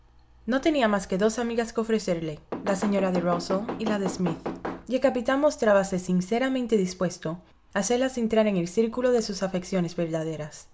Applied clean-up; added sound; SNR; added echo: none; Knock / Wood; 8 dB; none.